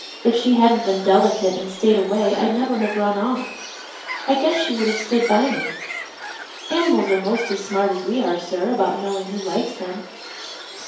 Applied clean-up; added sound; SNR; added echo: none; Bird; 12 dB; reverberation time 2.4 s.